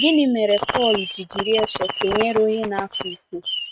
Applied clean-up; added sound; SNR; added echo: neural mask model RNNoise.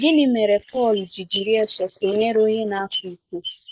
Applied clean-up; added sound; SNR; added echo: neural mask model Resemble Enhance denoiser.